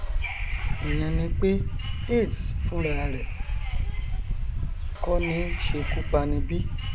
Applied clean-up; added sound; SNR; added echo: none; Subway, metro, underground / Wind; -4 dB; none.